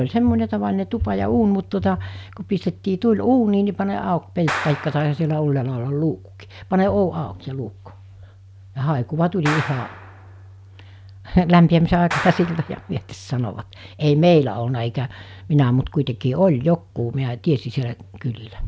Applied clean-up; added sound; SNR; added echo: none; Clapping; 11 dB; none.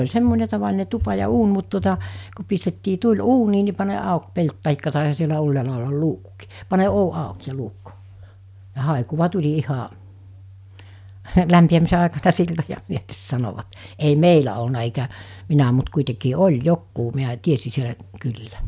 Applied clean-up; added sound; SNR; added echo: none; none; none; none.